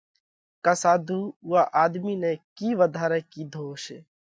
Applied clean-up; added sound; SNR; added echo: none; none; none; none.